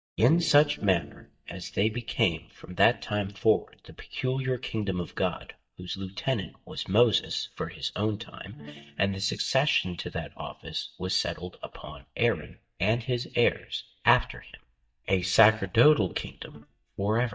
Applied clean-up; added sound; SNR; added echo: neural mask model DeepFilterNet 3.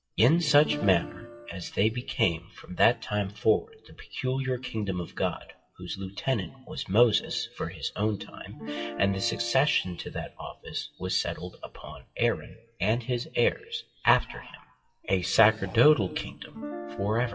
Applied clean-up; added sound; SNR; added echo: classical method WPE with log-MMSE.